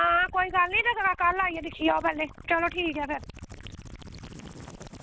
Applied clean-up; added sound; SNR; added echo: none; Gurgling / Liquid; 16 dB; none.